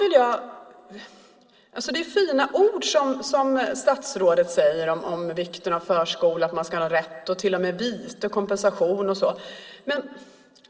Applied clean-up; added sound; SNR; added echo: none; none; none; reverberation time 2.3 s.